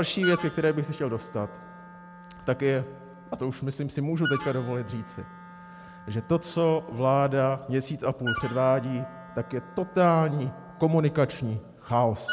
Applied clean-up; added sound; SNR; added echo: none; Wind instrument, woodwind instrument; 13 dB; none.